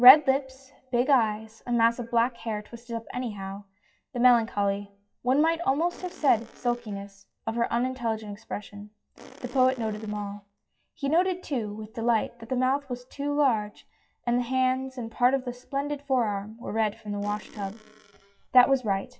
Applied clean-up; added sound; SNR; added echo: classical method WPE with log-MMSE.